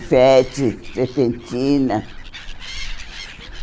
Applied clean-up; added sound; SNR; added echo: none; Animal; 13 dB; none.